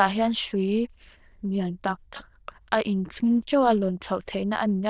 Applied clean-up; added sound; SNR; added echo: neural diffusion model UNIVERSE++.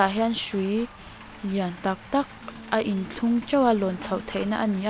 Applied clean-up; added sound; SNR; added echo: none; Organ + Rain; 19 dB; none.